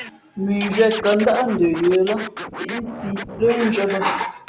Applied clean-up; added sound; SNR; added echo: none; Scratching (performance technique); 12 dB; none.